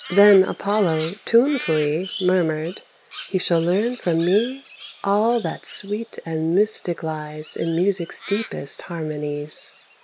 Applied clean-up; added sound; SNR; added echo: none; Crow; 17 dB; none.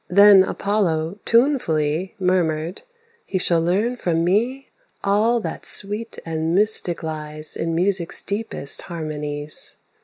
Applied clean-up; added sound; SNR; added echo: none; none; none; none.